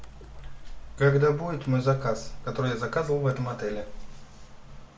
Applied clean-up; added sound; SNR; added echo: none; Splash, splatter; 12 dB; none.